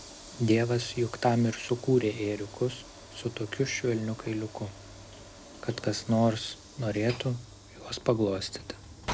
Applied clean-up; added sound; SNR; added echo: none; Sliding door / Train; 15 dB; none.